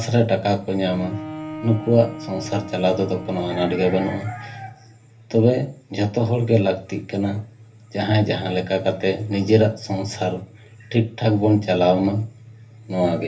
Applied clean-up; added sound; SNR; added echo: none; Bowed string instrument; 14 dB; reverberation time 0.3 s.